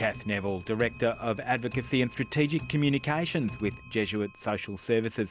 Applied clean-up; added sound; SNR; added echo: none; Clock; 16 dB; none.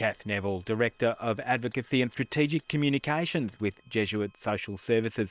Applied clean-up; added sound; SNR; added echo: neural separator model SepFormer WHAM!.